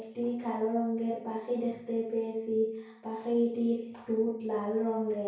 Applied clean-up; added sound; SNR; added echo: none; none; none; reverberation time 0.6 s.